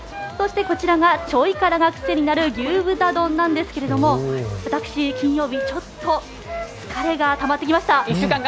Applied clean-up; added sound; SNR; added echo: none; Wind instrument, woodwind instrument; 13 dB; none.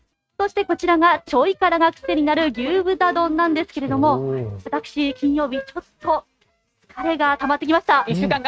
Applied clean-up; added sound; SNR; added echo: neural mask model RNNoise.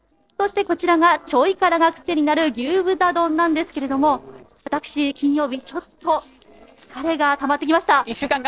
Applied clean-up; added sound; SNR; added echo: neural separator model SepFormer DNS4.